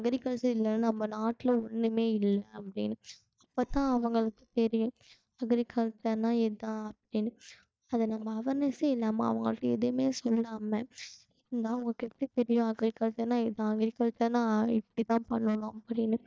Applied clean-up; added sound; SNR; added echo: neural mask model DeepFilterNet 3.